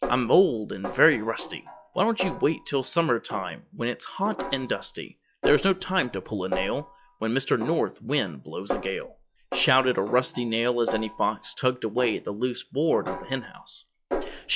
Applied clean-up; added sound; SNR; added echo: classical method log-MMSE.